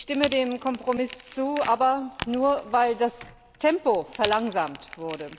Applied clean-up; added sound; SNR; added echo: none; Crack / Crackle; 11 dB; none.